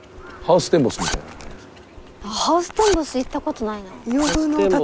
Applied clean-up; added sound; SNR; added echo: none; Zipper (clothing); 10 dB; none.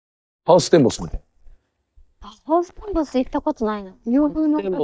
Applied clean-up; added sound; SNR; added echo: neural mask model DeepFilterNet 3.